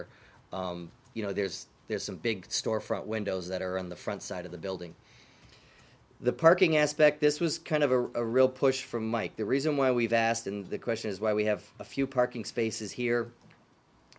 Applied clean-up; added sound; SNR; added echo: none; none; none; none.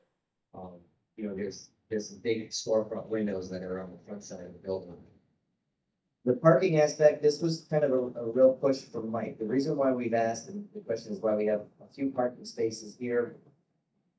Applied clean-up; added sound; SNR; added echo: neural mask model DeepFilterNet 3.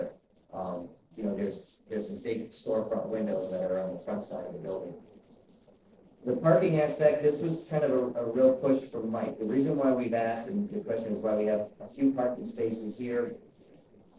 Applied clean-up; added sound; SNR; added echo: neural separator model SepFormer DNS4.